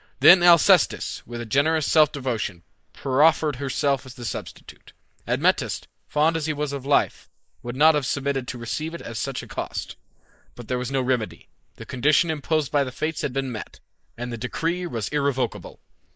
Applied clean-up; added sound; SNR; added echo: neural mask model Resemble Enhance denoiser.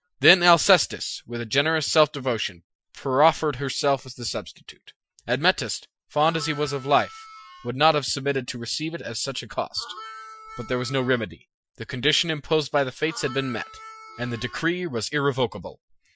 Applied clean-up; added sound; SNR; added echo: classical method Wiener filter.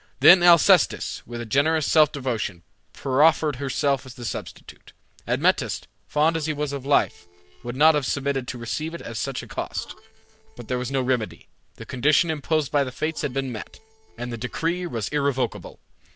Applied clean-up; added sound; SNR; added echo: neural separator model SepFormer DNS4.